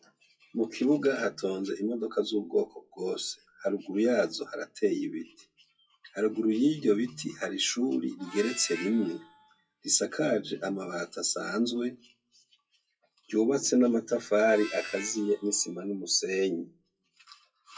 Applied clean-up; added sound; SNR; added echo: classical method WPE with log-MMSE.